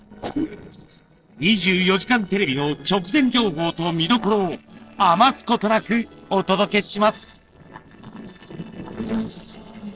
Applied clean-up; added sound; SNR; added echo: neural separator model SepFormer DNS4.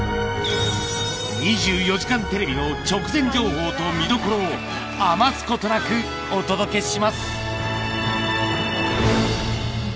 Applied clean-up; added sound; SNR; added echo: none; none; none; none.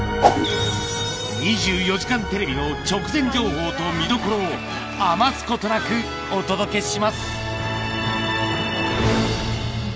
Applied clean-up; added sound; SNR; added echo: none; Whoosh, swoosh, swish; -5 dB; none.